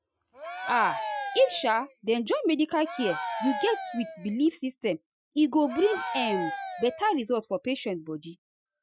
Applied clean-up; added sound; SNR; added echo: classical method Wiener filter.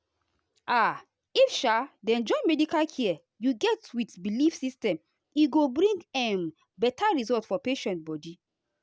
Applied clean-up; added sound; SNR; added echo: none; none; none; none.